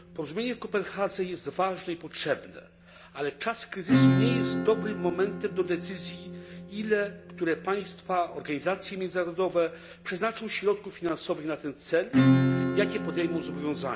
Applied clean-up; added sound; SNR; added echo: none; Acoustic guitar / Strum; 0 dB; none.